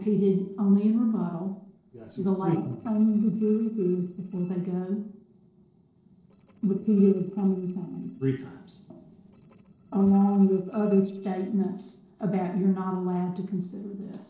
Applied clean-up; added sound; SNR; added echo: neural separator model SepFormer DNS4.